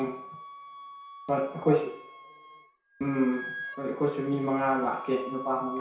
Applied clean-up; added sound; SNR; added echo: none; Wind instrument, woodwind instrument; 13 dB; reverberation time 0.6 s.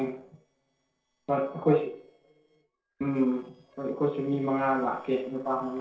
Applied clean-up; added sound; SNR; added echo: neural separator model SepFormer DNS4.